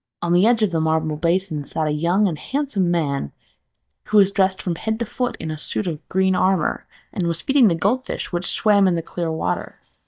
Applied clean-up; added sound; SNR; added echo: neural mask model DeepFilterNet 3.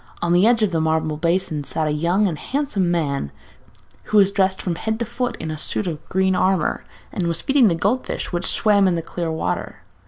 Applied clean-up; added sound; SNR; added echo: none; none; none; none.